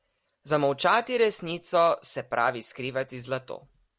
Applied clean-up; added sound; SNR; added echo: none; none; none; none.